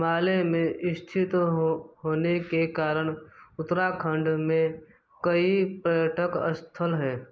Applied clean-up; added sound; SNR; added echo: neural mask model Resemble Enhance denoiser.